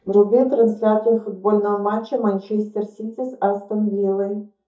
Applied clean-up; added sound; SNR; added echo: neural mask model DeepFilterNet 3.